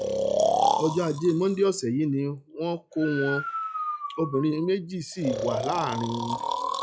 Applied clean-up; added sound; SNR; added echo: classical method log-MMSE.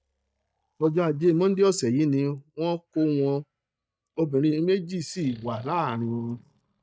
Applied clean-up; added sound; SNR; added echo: neural mask model DeepFilterNet 3.